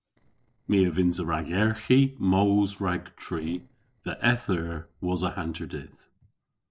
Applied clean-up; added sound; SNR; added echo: neural separator model SepFormer DNS4.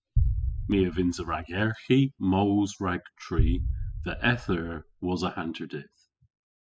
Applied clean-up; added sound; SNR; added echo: classical method spectral subtraction.